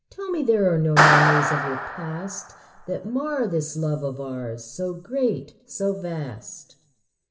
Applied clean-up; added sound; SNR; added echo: none; Clapping; -2 dB; reverberation time 0.6 s.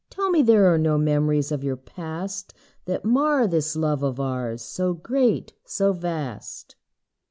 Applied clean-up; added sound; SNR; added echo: none; none; none; none.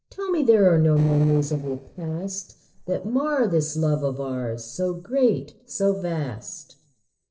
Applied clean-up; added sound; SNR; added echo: neural separator model SepFormer DNS4.